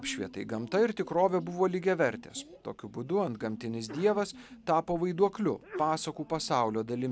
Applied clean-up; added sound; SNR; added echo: none; Sneeze; 18 dB; none.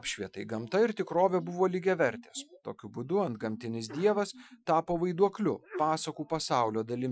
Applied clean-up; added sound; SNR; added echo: classical method Wiener filter.